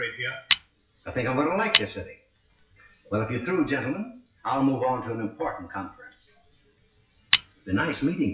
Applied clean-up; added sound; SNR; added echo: classical method WPE with log-MMSE.